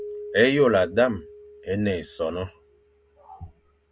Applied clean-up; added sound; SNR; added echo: none; Keyboard (musical); 17 dB; none.